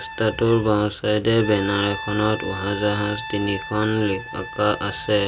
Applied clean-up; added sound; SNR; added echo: none; Brass instrument; 12 dB; none.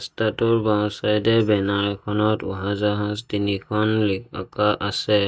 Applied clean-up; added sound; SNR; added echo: neural mask model DeepFilterNet 3.